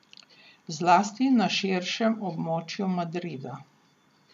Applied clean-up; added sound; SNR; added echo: none; none; none; none.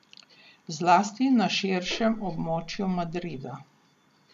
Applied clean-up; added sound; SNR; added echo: none; Gong; 14 dB; none.